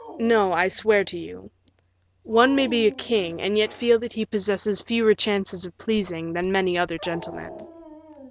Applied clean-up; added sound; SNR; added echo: none; Fart + Dog; 20 dB; none.